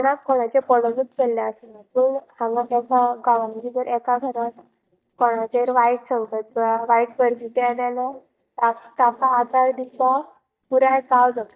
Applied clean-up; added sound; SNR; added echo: neural mask model DeepFilterNet 3.